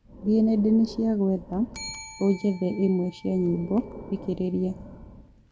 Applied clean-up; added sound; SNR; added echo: none; Bell + Breathing; 16 dB; none.